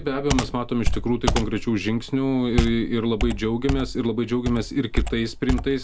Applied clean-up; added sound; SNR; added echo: none; Computer keyboard; 3 dB; none.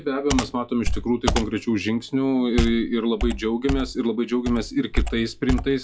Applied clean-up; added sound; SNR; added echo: classical method log-MMSE.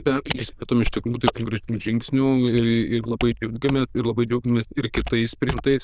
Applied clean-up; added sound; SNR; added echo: neural diffusion model UNIVERSE++.